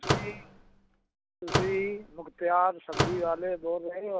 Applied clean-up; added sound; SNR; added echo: none; Slam / Microwave oven; 2 dB; none.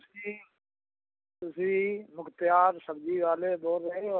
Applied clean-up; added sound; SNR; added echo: none; none; none; none.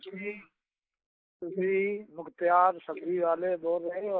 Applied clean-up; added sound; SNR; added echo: neural mask model Resemble Enhance denoiser.